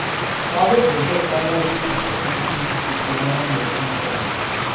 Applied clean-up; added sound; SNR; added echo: none; Stream; -1 dB; reverberation time 0.8 s.